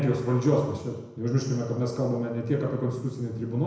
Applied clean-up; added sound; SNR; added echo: none; none; none; reverberation time 1.0 s.